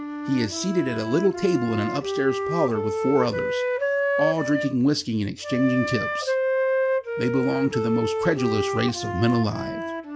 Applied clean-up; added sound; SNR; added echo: none; Wind instrument, woodwind instrument; 2 dB; none.